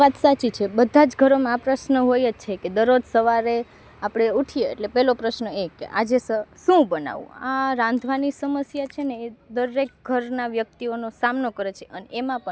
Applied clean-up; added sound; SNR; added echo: none; none; none; none.